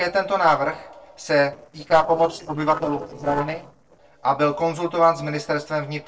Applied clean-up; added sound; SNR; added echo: neural separator model SepFormer DNS4.